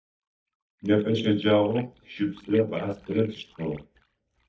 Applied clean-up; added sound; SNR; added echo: neural mask model DeepFilterNet 3.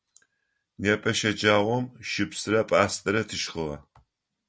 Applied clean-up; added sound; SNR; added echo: none; none; none; none.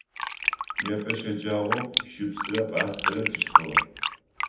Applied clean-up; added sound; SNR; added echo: none; Fill (with liquid); -4 dB; reverberation time 0.8 s.